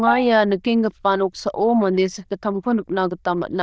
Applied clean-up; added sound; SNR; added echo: neural diffusion model UNIVERSE++.